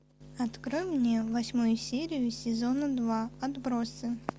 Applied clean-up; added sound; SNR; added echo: none; none; none; none.